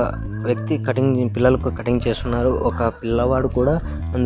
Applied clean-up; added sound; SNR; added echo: none; Bass guitar; 6 dB; none.